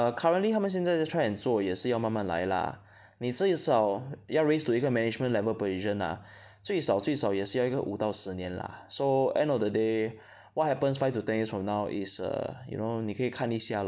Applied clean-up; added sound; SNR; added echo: none; none; none; none.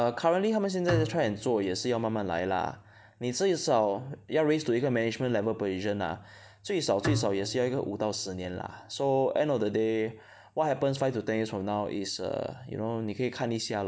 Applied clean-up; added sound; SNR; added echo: none; Bowed string instrument; 11 dB; none.